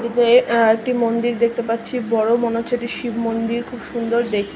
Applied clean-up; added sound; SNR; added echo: none; none; none; none.